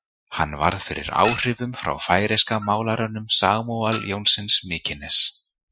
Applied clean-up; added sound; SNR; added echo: classical method Wiener filter.